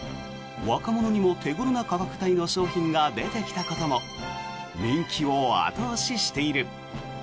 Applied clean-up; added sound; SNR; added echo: none; none; none; none.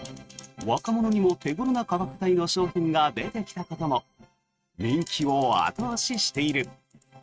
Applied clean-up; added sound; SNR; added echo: neural mask model RNNoise.